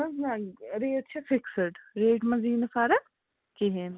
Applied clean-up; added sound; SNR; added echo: none; none; none; none.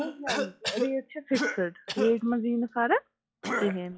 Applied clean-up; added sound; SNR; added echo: classical method log-MMSE.